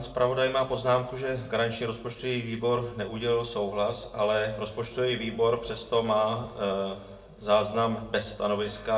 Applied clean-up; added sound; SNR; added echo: none; none; none; reverberation time 0.6 s.